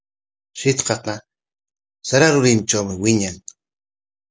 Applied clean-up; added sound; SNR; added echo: none; none; none; none.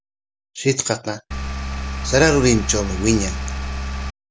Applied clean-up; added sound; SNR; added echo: none; Engine; 4 dB; none.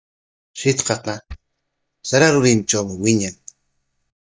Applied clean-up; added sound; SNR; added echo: neural mask model DeepFilterNet 3.